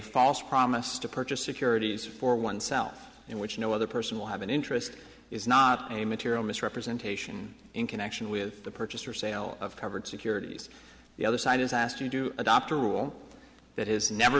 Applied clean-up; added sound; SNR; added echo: none; none; none; none.